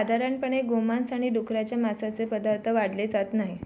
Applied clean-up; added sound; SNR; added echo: none; none; none; none.